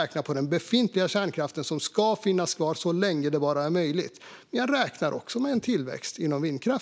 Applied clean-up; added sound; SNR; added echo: none; none; none; none.